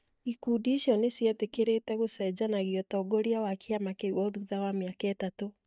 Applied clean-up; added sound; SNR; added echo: neural mask model DeepFilterNet 3.